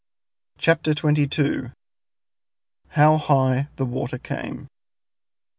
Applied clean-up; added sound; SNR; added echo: none; none; none; none.